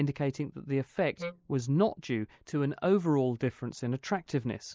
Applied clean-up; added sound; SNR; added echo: neural mask model Resemble Enhance denoiser.